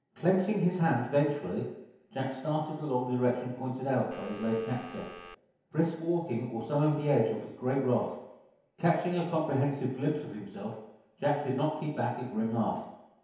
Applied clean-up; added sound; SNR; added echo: none; Telephone; 16 dB; reverberation time 1.0 s.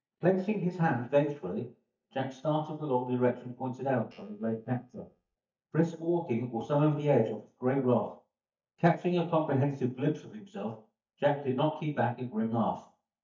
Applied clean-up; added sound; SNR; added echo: neural mask model DeepFilterNet 3.